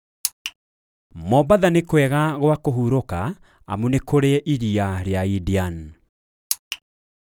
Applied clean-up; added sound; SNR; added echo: none; none; none; none.